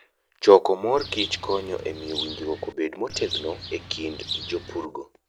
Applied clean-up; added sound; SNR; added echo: none; Bird; 10 dB; none.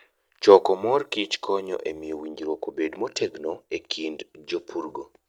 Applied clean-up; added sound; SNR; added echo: none; none; none; none.